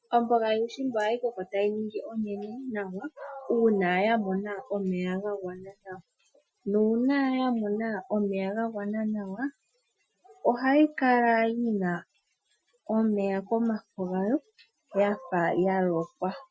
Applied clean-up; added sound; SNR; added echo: classical method Wiener filter.